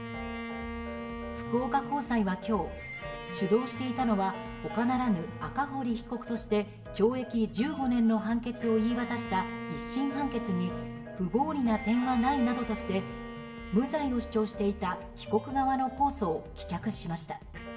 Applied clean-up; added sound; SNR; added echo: none; Bowed string instrument; 12 dB; reverberation time 2.0 s.